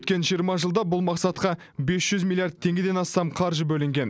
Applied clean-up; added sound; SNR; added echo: none; none; none; none.